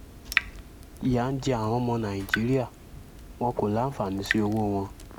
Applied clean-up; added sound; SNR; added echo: none; Drip / Water tap, faucet; 8 dB; none.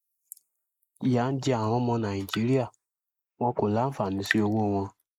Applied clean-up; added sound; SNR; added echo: neural mask model Resemble Enhance denoiser.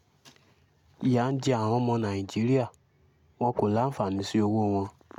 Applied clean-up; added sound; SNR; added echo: none; none; none; none.